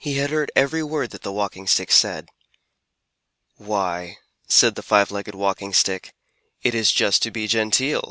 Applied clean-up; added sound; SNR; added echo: none; none; none; none.